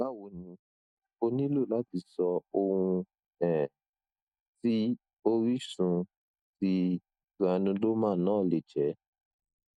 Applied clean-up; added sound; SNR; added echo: neural mask model DeepFilterNet 3.